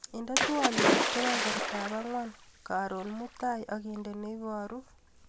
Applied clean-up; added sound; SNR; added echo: none; Splash, splatter; -2 dB; none.